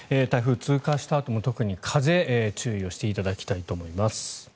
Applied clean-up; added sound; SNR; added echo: none; none; none; none.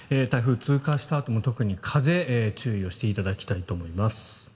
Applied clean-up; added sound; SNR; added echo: none; none; none; reverberation time 0.7 s.